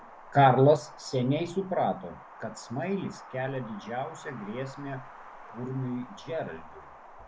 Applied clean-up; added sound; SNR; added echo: none; Wind; 18 dB; none.